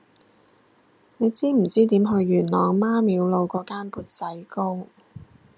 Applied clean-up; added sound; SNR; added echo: none; none; none; none.